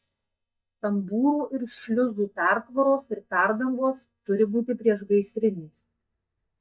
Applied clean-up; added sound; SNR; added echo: neural mask model DeepFilterNet 3.